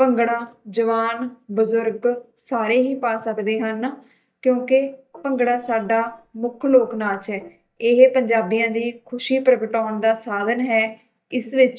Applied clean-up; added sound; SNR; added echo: neural mask model DeepFilterNet 3.